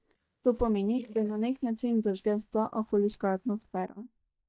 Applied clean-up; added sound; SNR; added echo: neural mask model DeepFilterNet 3.